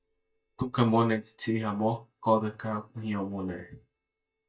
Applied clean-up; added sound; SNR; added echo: neural mask model DeepFilterNet 3.